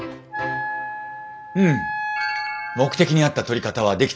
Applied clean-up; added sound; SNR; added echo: none; Wind instrument, woodwind instrument; 7 dB; none.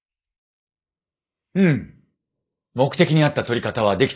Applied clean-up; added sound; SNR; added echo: neural mask model Resemble Enhance denoiser.